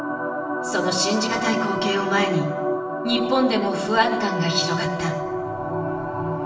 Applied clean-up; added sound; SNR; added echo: none; Wind instrument, woodwind instrument; 15 dB; reverberation time 1.0 s.